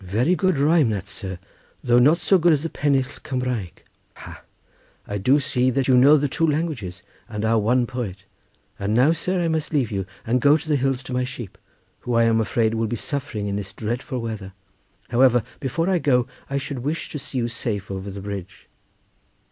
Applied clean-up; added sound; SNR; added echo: none; none; none; none.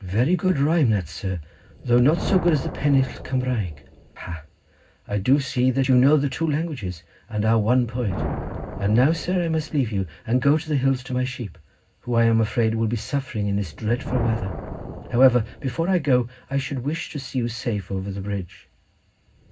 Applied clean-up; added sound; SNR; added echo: none; Thunder; 13 dB; reverberation time 0.4 s.